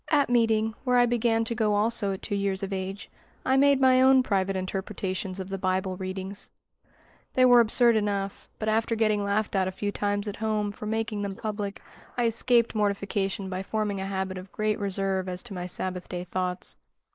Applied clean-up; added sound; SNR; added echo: neural mask model Resemble Enhance denoiser.